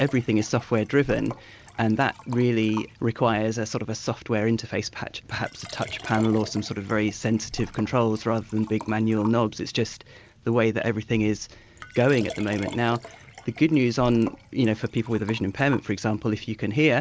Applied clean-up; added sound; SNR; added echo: none; Liquid; 19 dB; none.